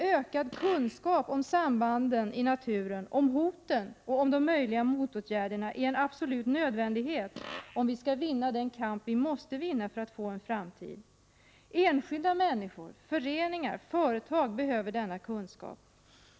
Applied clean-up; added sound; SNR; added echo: none; Fart; 16 dB; none.